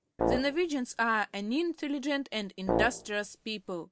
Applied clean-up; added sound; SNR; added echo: none; Brass instrument; 2 dB; none.